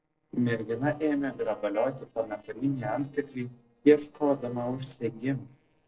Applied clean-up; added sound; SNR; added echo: neural separator model SepFormer DNS4.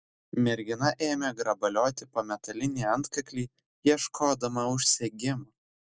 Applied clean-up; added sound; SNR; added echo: none; none; none; none.